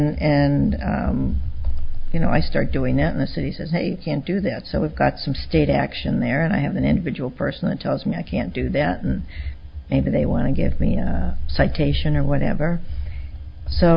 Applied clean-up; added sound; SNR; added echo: none; none; none; none.